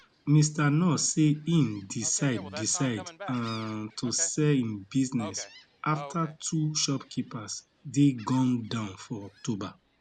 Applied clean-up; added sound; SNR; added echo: none; Gull, seagull; 20 dB; none.